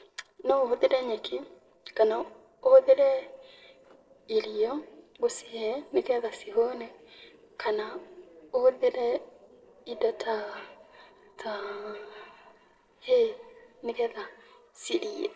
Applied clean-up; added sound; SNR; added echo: neural separator model SepFormer DNS4.